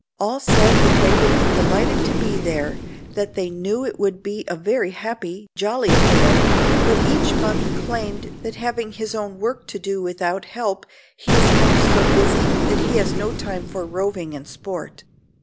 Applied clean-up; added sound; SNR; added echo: none; Explosion; -5 dB; none.